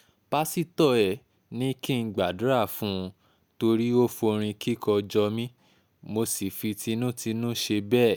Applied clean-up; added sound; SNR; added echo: none; none; none; none.